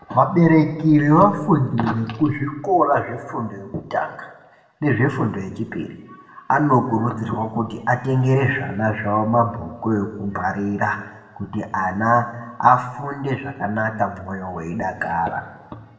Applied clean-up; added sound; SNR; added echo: none; none; none; reverberation time 0.9 s.